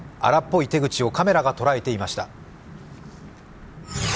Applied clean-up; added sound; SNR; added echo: none; Thunder / Wind / Rain; 18 dB; none.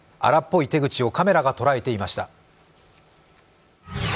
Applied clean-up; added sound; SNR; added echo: none; none; none; none.